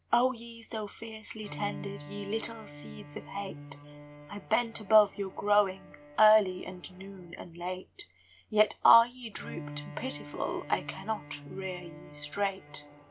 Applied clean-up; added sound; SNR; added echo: none; Bowed string instrument; 16 dB; none.